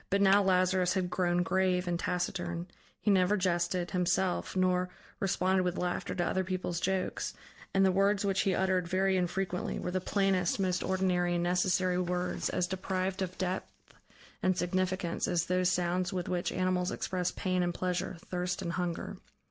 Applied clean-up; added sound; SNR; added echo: none; Clapping; 16 dB; none.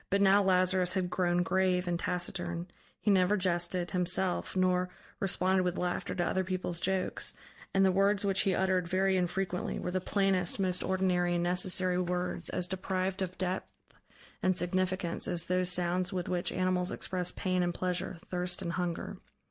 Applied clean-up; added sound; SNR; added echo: neural mask model DeepFilterNet 3.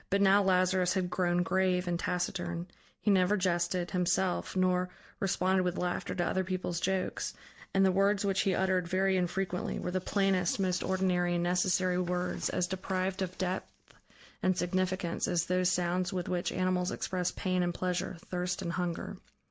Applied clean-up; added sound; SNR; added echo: none; none; none; none.